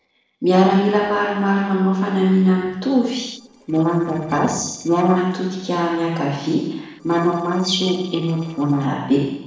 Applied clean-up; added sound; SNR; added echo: neural separator model SepFormer DNS4.